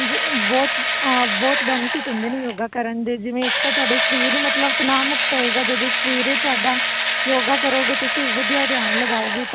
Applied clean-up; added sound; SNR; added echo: none; Engine / Drill; -4 dB; none.